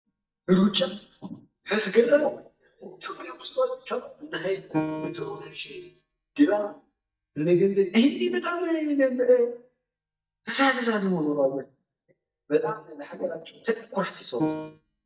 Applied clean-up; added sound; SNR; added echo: neural mask model DeepFilterNet 3.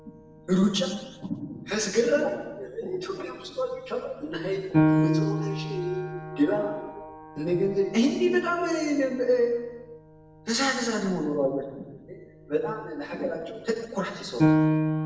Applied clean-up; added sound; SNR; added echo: none; Piano; 3 dB; reverberation time 1.0 s.